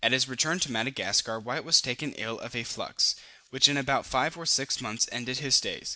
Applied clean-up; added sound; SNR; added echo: none; none; none; none.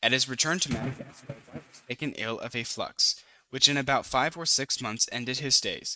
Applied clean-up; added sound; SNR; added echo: neural mask model RNNoise.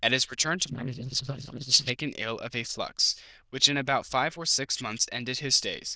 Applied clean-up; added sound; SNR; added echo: neural diffusion model UNIVERSE++.